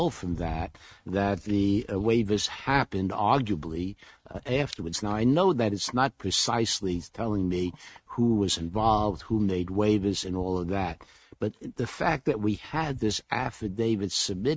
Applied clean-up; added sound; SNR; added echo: neural mask model RNNoise.